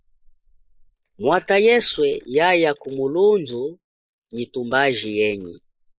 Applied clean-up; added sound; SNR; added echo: neural mask model Resemble Enhance denoiser.